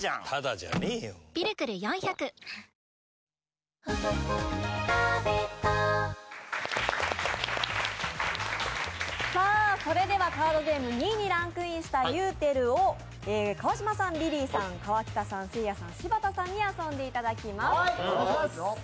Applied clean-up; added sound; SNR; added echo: none; none; none; none.